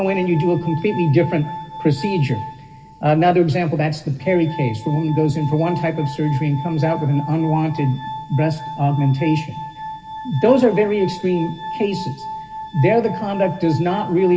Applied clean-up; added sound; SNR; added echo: none; Glass; 13 dB; reverberation time 1.4 s.